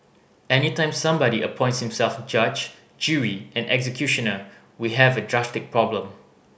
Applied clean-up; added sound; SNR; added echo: none; none; none; none.